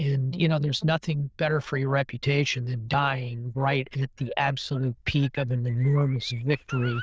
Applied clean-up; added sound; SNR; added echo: neural diffusion model UNIVERSE++.